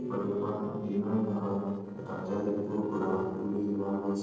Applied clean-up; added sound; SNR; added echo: neural separator model SepFormer DNS4.